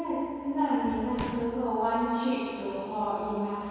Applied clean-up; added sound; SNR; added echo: none; Fireworks; 16 dB; reverberation time 2.2 s.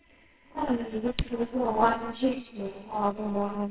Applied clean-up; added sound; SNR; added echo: neural separator model SepFormer WHAMR!.